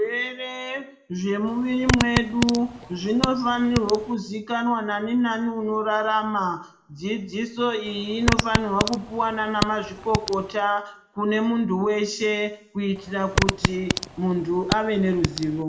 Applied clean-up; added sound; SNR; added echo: none; Fart; 3 dB; reverberation time 0.5 s.